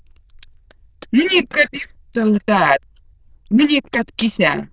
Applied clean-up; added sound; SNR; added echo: neural diffusion model UNIVERSE++.